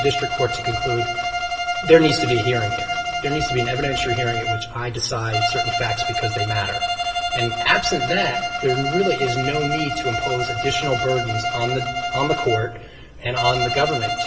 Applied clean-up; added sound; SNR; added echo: none; Bowed string instrument; 1 dB; reverberation time 2.8 s.